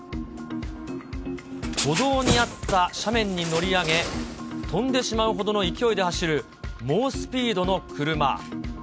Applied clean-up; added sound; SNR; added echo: none; none; none; none.